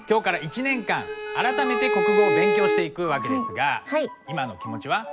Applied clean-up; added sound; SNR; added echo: none; Bowed string instrument; -1 dB; none.